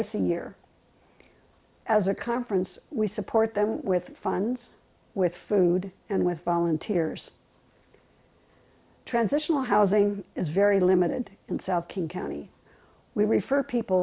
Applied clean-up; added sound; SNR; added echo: none; none; none; none.